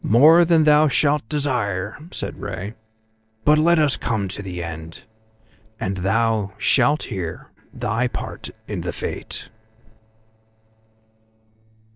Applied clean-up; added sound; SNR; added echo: neural separator model SepFormer DNS4.